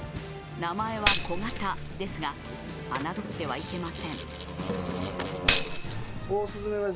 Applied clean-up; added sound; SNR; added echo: none; Tambourine; -1 dB; none.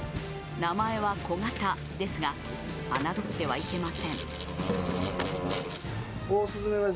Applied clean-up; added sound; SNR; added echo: none; none; none; none.